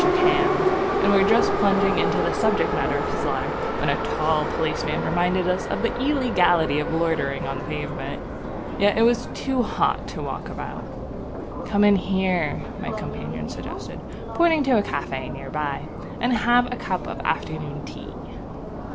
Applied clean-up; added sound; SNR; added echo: none; Subway, metro, underground; 2 dB; none.